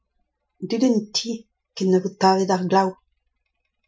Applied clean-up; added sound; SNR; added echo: classical method Wiener filter.